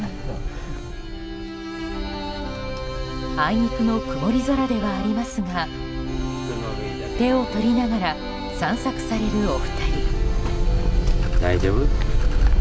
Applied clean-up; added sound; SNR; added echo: none; none; none; none.